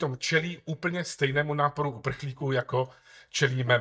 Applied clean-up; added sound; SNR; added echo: neural mask model DeepFilterNet 3.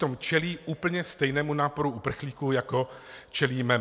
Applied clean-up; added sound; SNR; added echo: none; none; none; none.